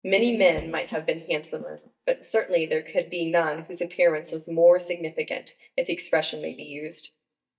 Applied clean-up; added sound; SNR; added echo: neural mask model DeepFilterNet 3.